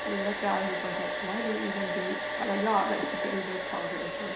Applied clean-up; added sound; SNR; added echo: none; Domestic sounds, home sounds; 1 dB; reverberation time 0.7 s.